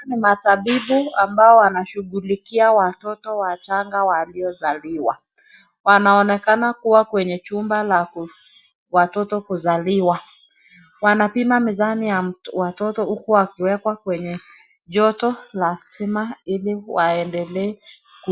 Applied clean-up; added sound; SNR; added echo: none; none; none; none.